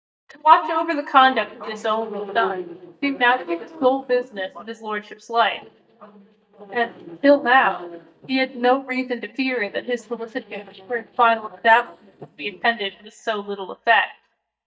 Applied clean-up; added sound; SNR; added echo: neural mask model DeepFilterNet 3.